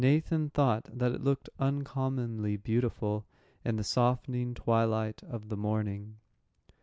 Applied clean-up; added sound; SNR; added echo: none; none; none; none.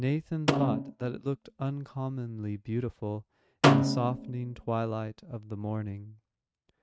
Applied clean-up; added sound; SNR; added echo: neural mask model RNNoise.